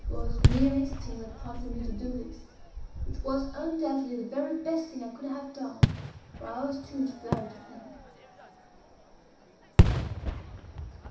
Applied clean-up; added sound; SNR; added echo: none; Fireworks; -4 dB; reverberation time 0.7 s.